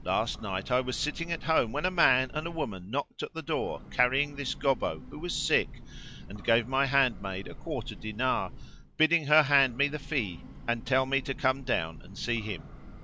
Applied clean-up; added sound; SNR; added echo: none; Train / Breathing; 13 dB; none.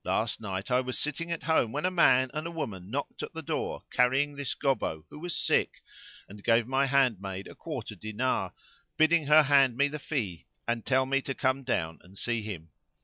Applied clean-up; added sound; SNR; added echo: none; none; none; none.